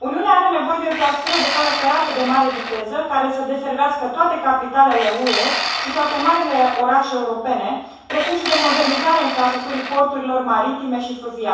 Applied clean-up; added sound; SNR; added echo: none; Tools; 7 dB; reverberation time 0.7 s.